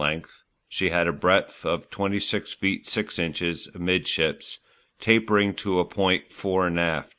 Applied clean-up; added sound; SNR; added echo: none; none; none; none.